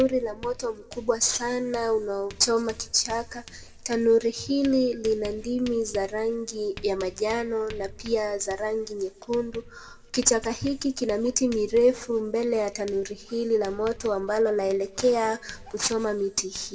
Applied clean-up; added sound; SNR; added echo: none; Writing; 19 dB; reverberation time 0.8 s.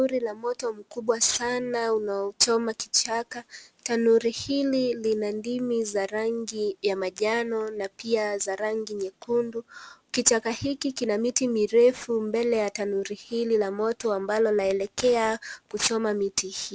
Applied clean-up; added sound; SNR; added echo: none; none; none; none.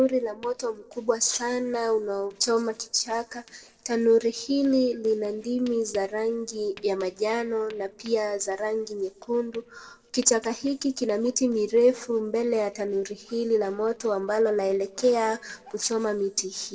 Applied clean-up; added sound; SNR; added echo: neural separator model SepFormer DNS4.